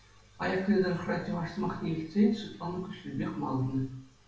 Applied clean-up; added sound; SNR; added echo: none; none; none; reverberation time 0.5 s.